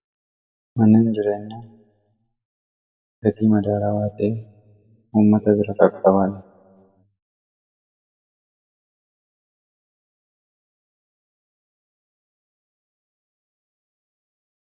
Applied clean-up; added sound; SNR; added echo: none; none; none; reverberation time 0.6 s.